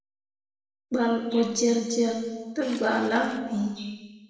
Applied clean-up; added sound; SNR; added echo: none; Subway, metro, underground / Engine; 18 dB; reverberation time 1.2 s.